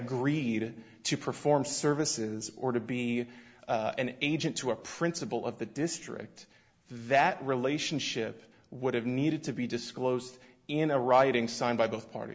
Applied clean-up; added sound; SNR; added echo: none; none; none; none.